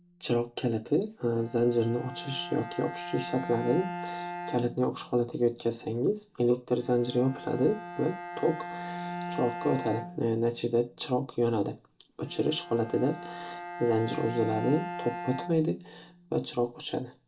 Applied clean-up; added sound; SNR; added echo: none; Bowed string instrument; 11 dB; reverberation time 0.2 s.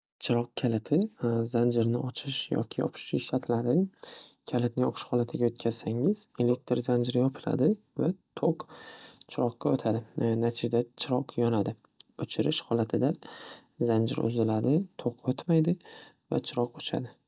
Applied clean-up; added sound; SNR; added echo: none; none; none; none.